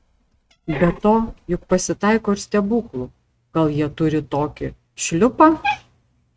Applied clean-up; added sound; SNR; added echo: neural mask model RNNoise.